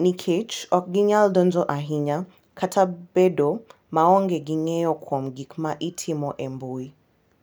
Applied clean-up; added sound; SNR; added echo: none; none; none; none.